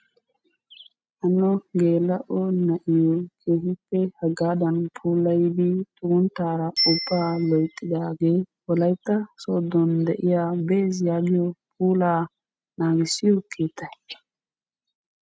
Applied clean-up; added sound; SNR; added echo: neural mask model RNNoise.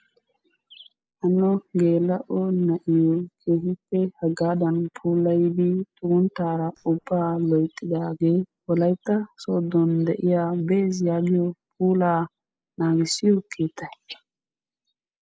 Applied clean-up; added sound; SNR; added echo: neural mask model Resemble Enhance denoiser.